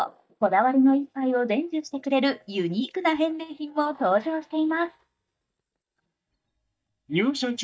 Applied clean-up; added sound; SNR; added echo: neural mask model DeepFilterNet 3.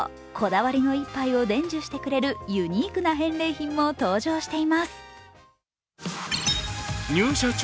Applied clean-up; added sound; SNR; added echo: none; none; none; none.